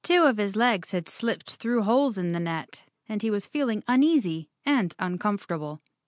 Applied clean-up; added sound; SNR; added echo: none; none; none; none.